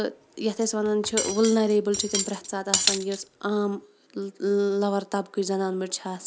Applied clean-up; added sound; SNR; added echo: none; Cutlery, silverware; 5 dB; none.